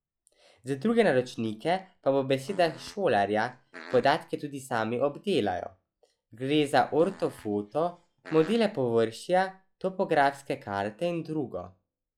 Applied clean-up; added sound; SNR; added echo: classical method log-MMSE.